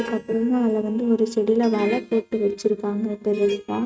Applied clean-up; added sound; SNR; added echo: neural mask model RNNoise.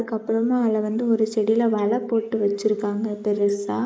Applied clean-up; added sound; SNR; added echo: neural mask model Resemble Enhance denoiser.